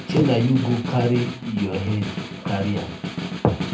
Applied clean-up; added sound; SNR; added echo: none; Snare drum; 7 dB; reverberation time 0.3 s.